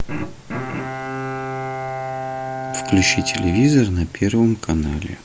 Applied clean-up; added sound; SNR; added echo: none; Bowed string instrument; 8 dB; none.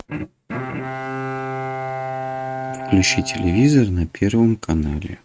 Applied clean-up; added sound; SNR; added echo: neural mask model RNNoise.